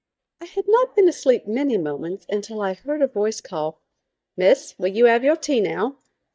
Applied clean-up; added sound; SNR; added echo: neural mask model DeepFilterNet 3.